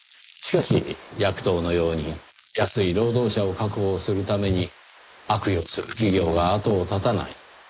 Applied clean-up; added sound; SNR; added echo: neural mask model Resemble Enhance denoiser.